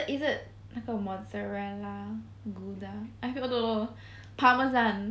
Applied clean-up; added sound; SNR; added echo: none; none; none; none.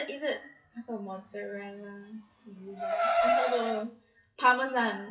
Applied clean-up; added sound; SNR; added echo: classical method WPE with log-MMSE.